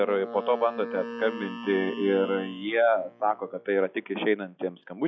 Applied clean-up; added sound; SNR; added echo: classical method log-MMSE.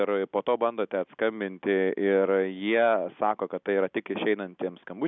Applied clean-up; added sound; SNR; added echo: none; none; none; none.